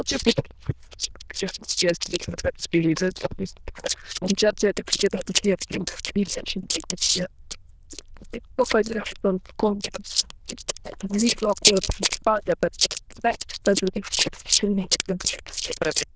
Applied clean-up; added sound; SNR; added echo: neural diffusion model UNIVERSE++.